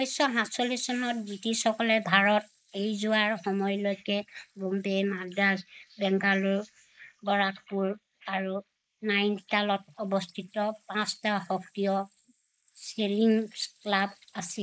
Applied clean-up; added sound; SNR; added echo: neural mask model Resemble Enhance denoiser.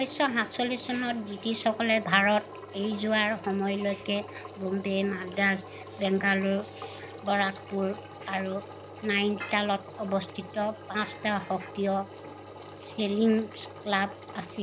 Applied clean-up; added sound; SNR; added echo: none; Engine; 14 dB; none.